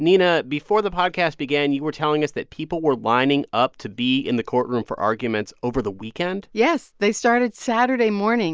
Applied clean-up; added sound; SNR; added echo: none; none; none; none.